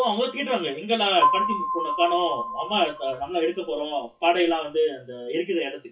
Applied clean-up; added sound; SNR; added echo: classical method WPE with log-MMSE.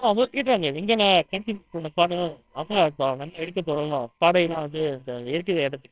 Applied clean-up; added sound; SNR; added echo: neural separator model SepFormer WHAMR!.